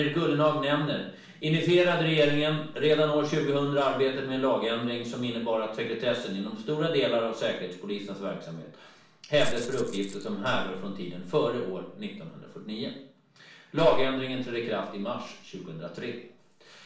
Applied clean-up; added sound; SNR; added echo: none; Rattle (instrument); 19 dB; reverberation time 0.5 s.